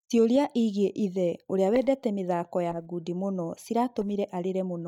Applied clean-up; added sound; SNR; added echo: neural mask model DeepFilterNet 3.